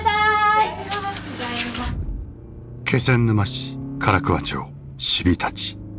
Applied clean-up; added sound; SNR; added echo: none; Accelerating, revving, vroom; 10 dB; none.